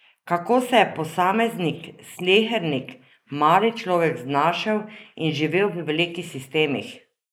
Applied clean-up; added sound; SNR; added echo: neural mask model Resemble Enhance denoiser.